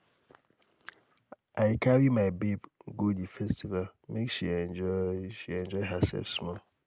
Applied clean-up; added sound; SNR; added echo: none; none; none; none.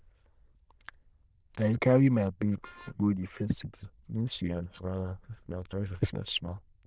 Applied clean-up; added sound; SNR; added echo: neural diffusion model UNIVERSE++.